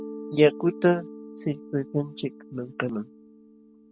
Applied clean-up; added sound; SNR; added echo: none; Mallet percussion; 15 dB; none.